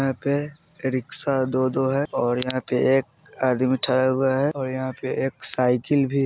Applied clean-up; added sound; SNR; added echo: none; none; none; none.